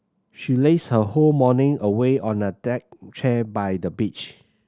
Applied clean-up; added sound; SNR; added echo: none; none; none; none.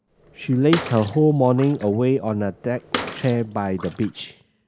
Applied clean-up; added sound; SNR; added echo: none; Bathtub (filling or washing) / Water / Splash, splatter; 12 dB; none.